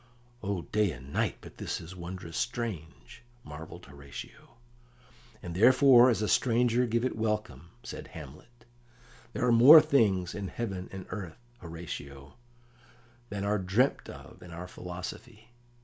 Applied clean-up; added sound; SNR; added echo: none; none; none; none.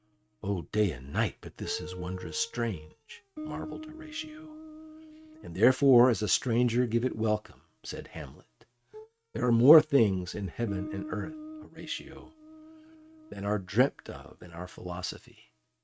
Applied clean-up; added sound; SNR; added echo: neural mask model RNNoise.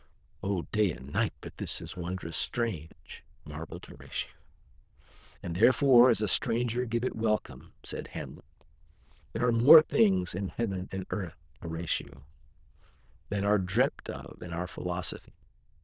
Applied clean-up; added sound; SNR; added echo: neural diffusion model UNIVERSE++.